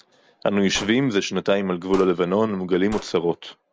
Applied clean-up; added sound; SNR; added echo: none; Gunshot, gunfire; 19 dB; none.